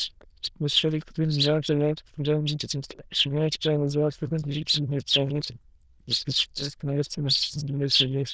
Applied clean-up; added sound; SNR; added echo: neural diffusion model UNIVERSE++.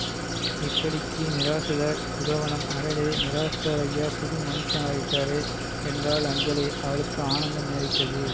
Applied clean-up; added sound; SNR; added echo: none; Idling + Bird; 0 dB; none.